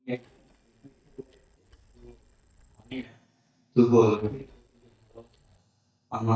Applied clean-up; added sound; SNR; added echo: neural mask model DeepFilterNet 3.